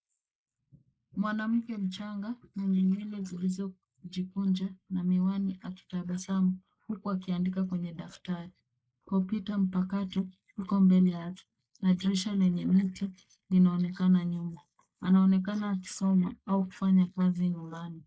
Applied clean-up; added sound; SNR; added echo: neural mask model Resemble Enhance denoiser.